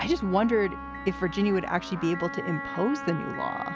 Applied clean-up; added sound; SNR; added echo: none; Motor vehicle (road) / Engine + Trumpet; 9 dB; none.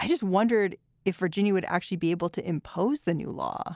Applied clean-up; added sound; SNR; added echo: none; none; none; none.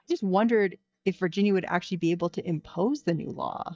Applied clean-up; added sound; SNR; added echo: neural mask model DeepFilterNet 3.